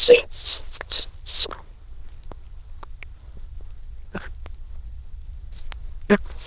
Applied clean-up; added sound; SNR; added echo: neural diffusion model UNIVERSE++.